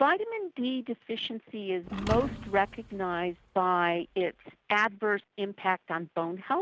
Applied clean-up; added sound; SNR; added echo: none; Thump, thud; 11 dB; none.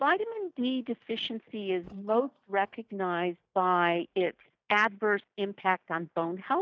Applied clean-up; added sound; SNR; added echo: neural mask model DeepFilterNet 3.